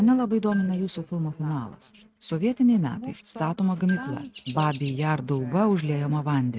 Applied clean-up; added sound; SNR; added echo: neural mask model RNNoise.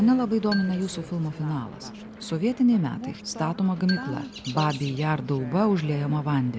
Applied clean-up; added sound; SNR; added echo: none; Chirp, tweet + Marimba, xylophone; 16 dB; none.